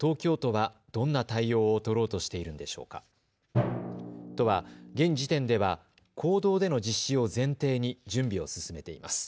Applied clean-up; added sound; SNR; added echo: none; Drum; 12 dB; none.